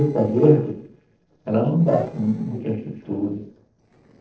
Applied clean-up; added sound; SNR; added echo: neural separator model SepFormer DNS4.